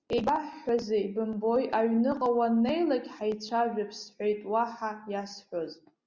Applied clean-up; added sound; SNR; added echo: none; none; none; none.